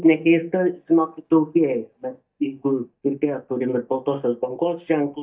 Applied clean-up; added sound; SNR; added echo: neural mask model DeepFilterNet 3.